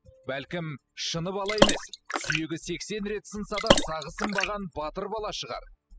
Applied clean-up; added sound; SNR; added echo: classical method spectral subtraction.